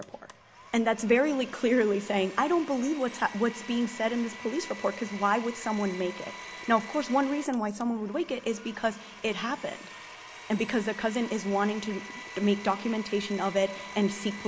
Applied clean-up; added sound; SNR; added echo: none; Domestic sounds, home sounds; 15 dB; none.